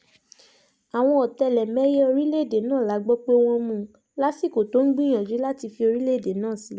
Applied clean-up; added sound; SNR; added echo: none; none; none; none.